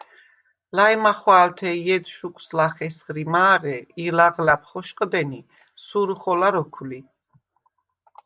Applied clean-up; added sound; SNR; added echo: none; none; none; none.